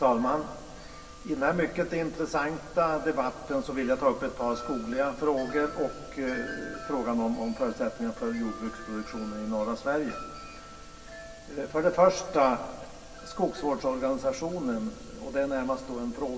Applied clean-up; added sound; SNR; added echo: none; Wind chime; 17 dB; reverberation time 1.7 s.